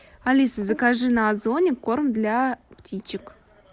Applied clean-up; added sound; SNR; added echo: none; none; none; none.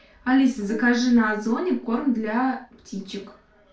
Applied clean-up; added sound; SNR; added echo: none; none; none; reverberation time 0.3 s.